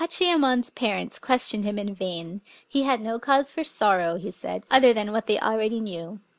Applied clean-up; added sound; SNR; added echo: none; none; none; none.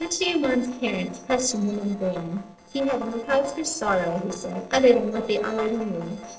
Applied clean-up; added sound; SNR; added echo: neural separator model SepFormer DNS4.